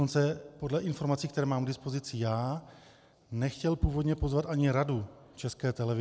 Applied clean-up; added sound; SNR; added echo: none; none; none; none.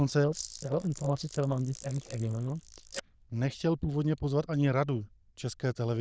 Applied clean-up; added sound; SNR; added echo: neural diffusion model UNIVERSE++.